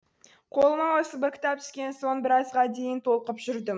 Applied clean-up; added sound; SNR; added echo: none; none; none; none.